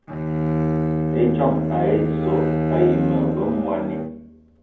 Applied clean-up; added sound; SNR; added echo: none; Bowed string instrument; -1 dB; reverberation time 0.8 s.